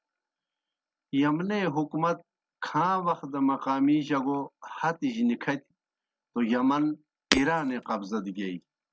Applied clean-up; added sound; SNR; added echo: none; Shatter; 5 dB; none.